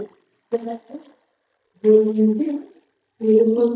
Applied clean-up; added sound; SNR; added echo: neural mask model DeepFilterNet 3.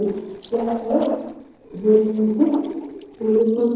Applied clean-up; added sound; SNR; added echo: neural separator model SepFormer DNS4.